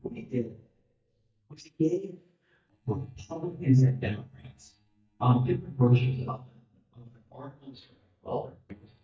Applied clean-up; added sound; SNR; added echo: neural mask model DeepFilterNet 3.